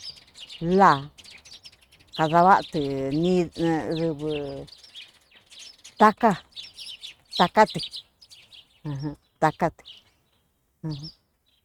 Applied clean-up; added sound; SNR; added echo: neural mask model RNNoise.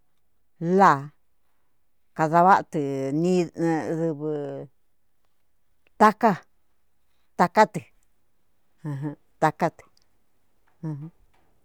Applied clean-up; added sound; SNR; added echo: none; none; none; none.